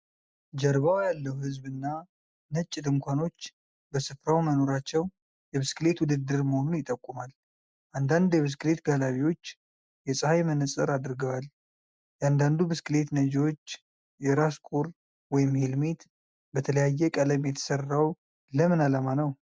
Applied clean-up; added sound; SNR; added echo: none; none; none; none.